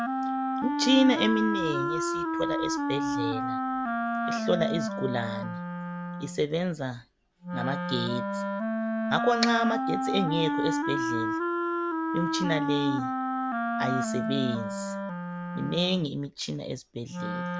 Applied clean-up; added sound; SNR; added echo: none; Wind instrument, woodwind instrument; -1 dB; none.